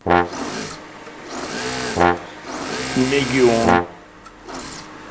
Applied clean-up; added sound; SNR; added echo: none; Engine / Mechanisms + Brass instrument; -1 dB; none.